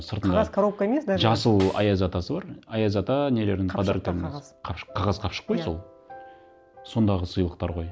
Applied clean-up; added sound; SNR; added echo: none; Snare drum; 20 dB; none.